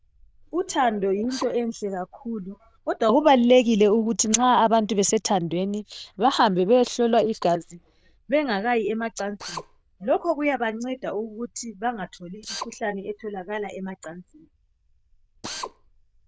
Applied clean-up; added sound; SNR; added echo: neural diffusion model UNIVERSE++.